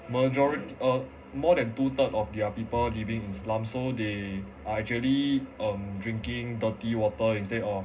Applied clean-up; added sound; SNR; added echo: none; none; none; reverberation time 0.2 s.